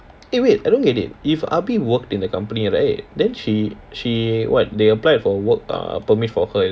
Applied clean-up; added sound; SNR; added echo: none; none; none; none.